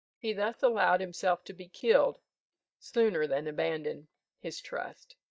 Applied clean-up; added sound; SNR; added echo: neural mask model DeepFilterNet 3.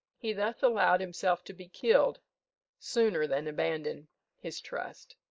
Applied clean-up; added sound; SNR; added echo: neural mask model Resemble Enhance denoiser.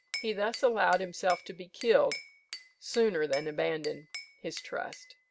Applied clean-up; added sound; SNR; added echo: none; Glass / Bell; 15 dB; none.